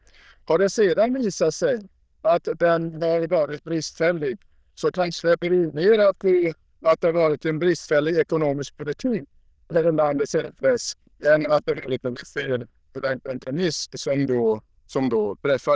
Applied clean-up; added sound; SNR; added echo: neural diffusion model UNIVERSE++.